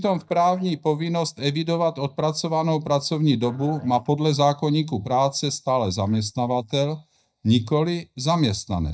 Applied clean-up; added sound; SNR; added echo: neural mask model DeepFilterNet 3.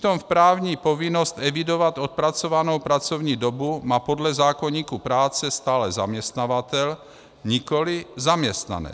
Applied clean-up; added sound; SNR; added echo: none; none; none; none.